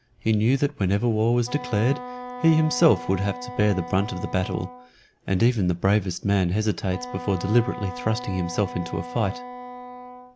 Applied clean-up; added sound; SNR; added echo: none; Wind instrument, woodwind instrument; 14 dB; none.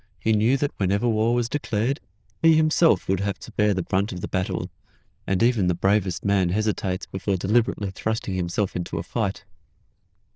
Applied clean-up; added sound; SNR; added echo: neural diffusion model UNIVERSE++.